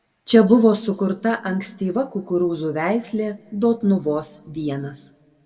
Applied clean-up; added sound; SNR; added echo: none; none; none; reverberation time 2.2 s.